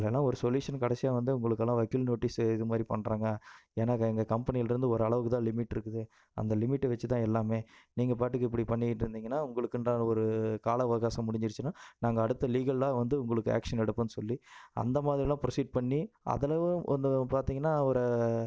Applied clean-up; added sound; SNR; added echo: none; none; none; none.